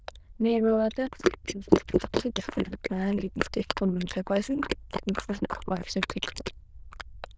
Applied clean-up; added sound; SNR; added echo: neural diffusion model UNIVERSE++.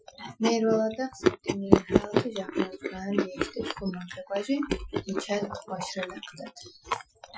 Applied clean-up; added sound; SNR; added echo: classical method Wiener filter.